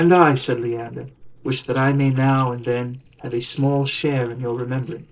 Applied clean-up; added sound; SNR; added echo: neural separator model SepFormer DNS4.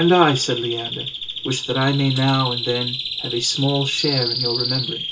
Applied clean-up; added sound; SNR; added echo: none; Bird vocalization, bird call, bird song; 5 dB; reverberation time 0.2 s.